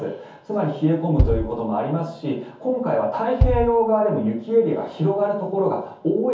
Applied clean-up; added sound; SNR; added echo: none; Bass drum; 4 dB; reverberation time 0.6 s.